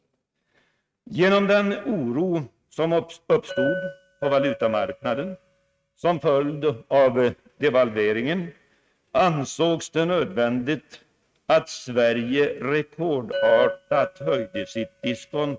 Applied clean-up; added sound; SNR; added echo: neural mask model RNNoise.